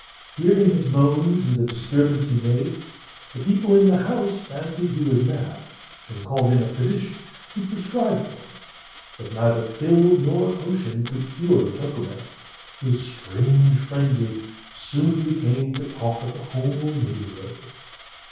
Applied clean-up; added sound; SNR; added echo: none; Coin (dropping); 19 dB; reverberation time 0.7 s.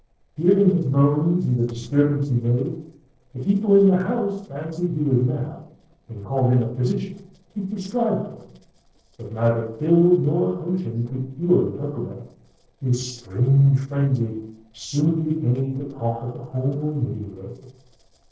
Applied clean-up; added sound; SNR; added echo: neural separator model SepFormer DNS4.